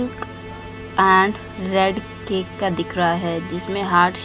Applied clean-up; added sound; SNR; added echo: none; Musical instrument; 17 dB; none.